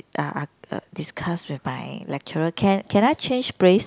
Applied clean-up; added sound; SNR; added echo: none; none; none; none.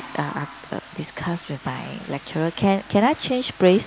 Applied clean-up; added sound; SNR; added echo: none; Toilet flush / Water; 18 dB; none.